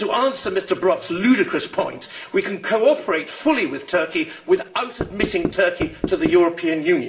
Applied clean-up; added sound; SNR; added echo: none; Knock; 6 dB; reverberation time 1.3 s.